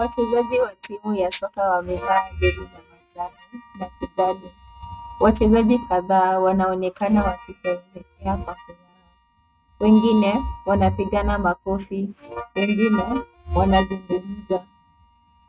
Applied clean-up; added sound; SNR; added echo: neural mask model RNNoise.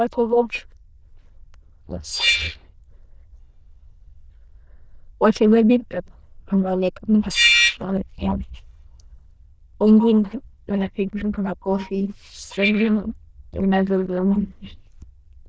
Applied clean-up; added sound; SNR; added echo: neural diffusion model UNIVERSE++.